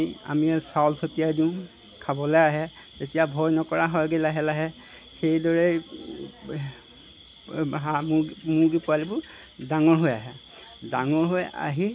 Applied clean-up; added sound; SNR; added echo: none; none; none; none.